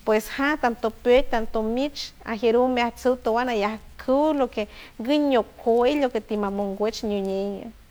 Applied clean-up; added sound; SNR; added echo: none; Hands; 15 dB; none.